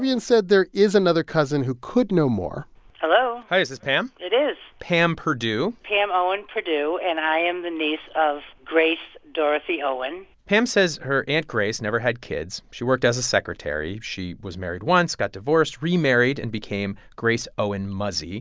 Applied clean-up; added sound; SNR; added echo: none; none; none; none.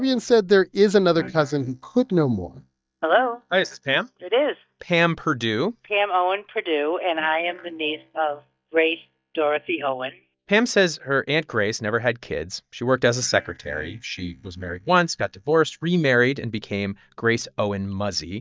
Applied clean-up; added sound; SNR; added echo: neural mask model DeepFilterNet 3.